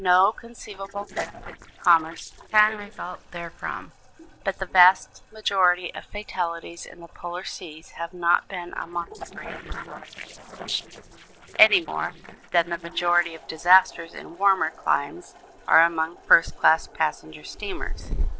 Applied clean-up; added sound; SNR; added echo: neural separator model SepFormer DNS4.